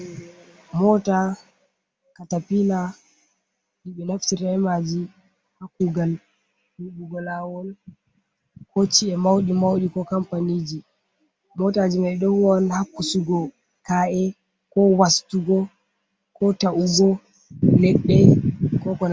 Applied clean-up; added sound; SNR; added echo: none; none; none; none.